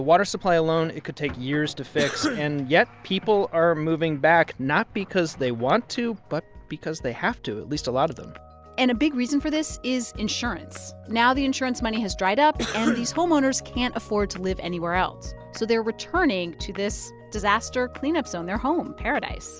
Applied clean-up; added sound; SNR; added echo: none; Cough; 7 dB; none.